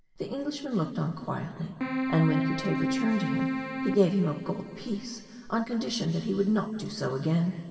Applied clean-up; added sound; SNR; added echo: none; Keyboard (musical); 3 dB; reverberation time 2.4 s.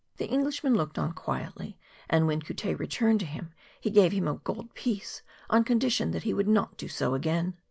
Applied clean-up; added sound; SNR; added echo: none; none; none; none.